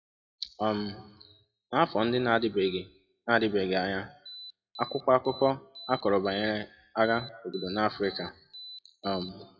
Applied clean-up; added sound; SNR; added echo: classical method WPE with log-MMSE.